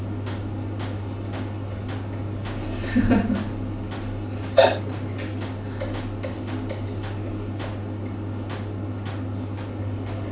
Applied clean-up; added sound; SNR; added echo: none; Tools; 17 dB; reverberation time 0.3 s.